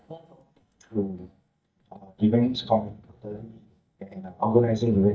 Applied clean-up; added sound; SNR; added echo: neural mask model DeepFilterNet 3.